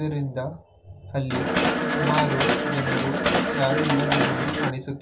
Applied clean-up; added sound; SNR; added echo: none; Mechanisms; -5 dB; reverberation time 0.2 s.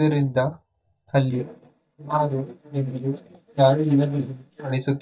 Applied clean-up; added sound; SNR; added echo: neural mask model DeepFilterNet 3.